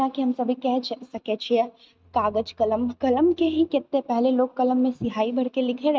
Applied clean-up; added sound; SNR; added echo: neural mask model RNNoise.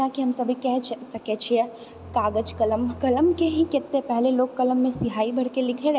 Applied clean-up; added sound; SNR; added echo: none; Bowed string instrument; 16 dB; none.